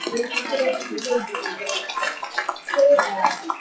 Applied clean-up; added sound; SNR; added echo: classical method WPE with log-MMSE.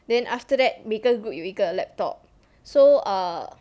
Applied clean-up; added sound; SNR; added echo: none; none; none; none.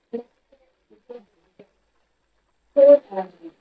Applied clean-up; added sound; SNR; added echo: neural mask model DeepFilterNet 3.